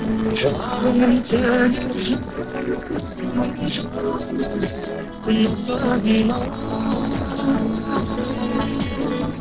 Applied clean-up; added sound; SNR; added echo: neural separator model SepFormer DNS4.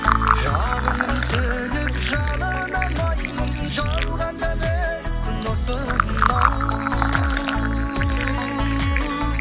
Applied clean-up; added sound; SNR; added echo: none; Fill (with liquid); 5 dB; none.